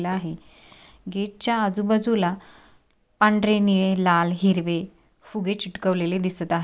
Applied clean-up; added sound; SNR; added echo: none; none; none; none.